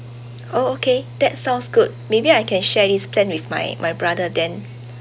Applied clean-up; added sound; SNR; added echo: none; Mechanical fan; 15 dB; none.